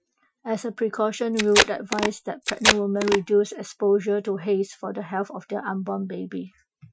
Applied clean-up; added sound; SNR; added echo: classical method Wiener filter.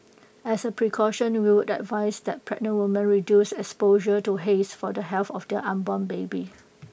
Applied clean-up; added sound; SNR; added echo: none; none; none; none.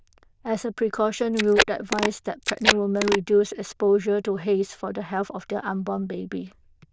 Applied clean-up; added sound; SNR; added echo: neural diffusion model UNIVERSE++.